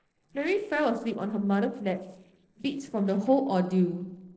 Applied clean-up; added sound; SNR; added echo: neural separator model SepFormer DNS4.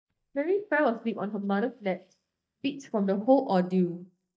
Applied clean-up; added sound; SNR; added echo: neural mask model DeepFilterNet 3.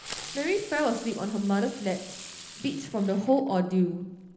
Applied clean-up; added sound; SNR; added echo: none; Fireworks; 16 dB; reverberation time 0.8 s.